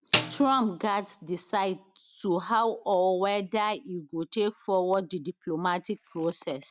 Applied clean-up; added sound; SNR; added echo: none; Snare drum; 3 dB; none.